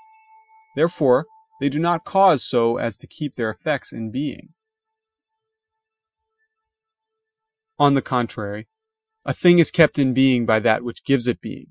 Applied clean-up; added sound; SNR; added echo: classical method Wiener filter.